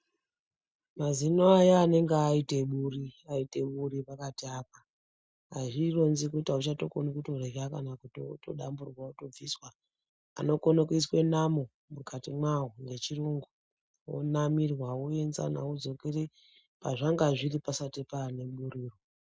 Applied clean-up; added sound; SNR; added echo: none; none; none; none.